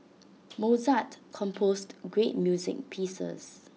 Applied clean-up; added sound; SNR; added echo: none; none; none; none.